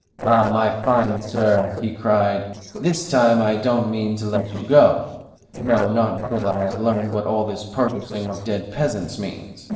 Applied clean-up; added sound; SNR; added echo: neural separator model SepFormer DNS4.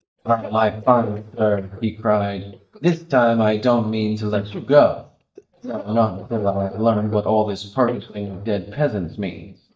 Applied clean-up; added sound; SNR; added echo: neural mask model DeepFilterNet 3.